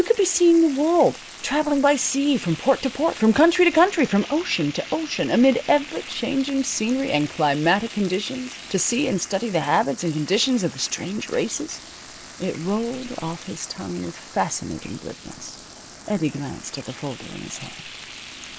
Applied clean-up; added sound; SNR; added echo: neural mask model Resemble Enhance denoiser.